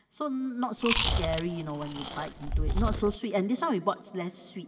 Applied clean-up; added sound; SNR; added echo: none; Chewing, mastication; -2 dB; reverberation time 2.7 s.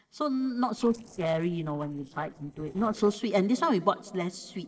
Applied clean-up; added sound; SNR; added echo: neural separator model SepFormer DNS4.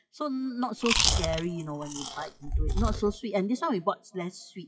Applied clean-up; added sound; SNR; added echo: classical method WPE with log-MMSE.